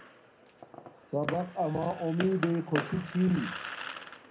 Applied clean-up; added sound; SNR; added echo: none; Fireworks; 9 dB; reverberation time 0.4 s.